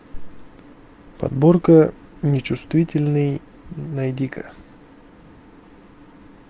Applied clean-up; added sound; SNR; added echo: none; none; none; none.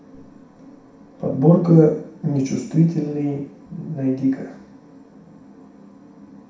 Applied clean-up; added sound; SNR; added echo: none; none; none; reverberation time 0.6 s.